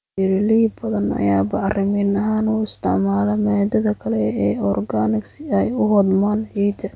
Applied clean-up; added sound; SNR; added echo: none; none; none; none.